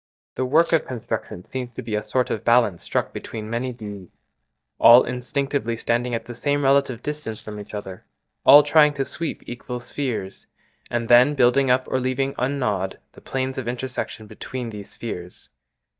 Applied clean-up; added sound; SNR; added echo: neural mask model DeepFilterNet 3.